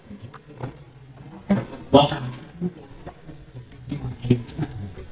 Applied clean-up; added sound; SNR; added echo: neural mask model DeepFilterNet 3.